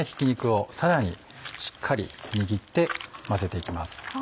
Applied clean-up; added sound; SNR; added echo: none; none; none; none.